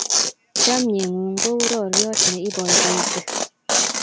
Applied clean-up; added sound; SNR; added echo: none; Tearing; -4 dB; none.